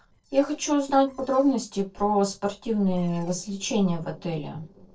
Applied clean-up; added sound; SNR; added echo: neural separator model SepFormer DNS4.